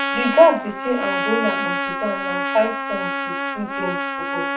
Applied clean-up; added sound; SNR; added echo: none; Trumpet; 2 dB; reverberation time 0.2 s.